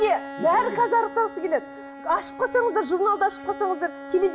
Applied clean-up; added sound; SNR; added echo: none; Bowed string instrument; 14 dB; none.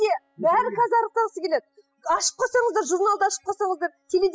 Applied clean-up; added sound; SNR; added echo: classical method spectral subtraction.